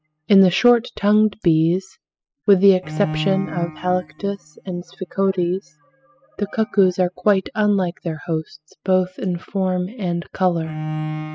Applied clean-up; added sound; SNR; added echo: classical method spectral subtraction.